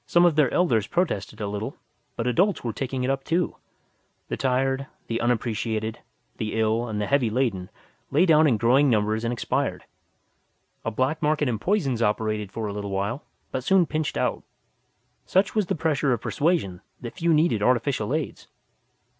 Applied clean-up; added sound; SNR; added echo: none; none; none; none.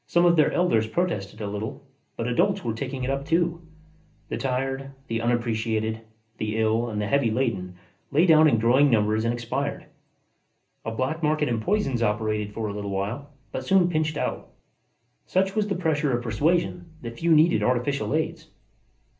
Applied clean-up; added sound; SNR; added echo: none; Bowed string instrument; 19 dB; reverberation time 0.3 s.